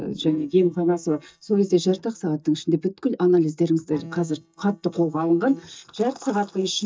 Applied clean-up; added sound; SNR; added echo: neural mask model DeepFilterNet 3.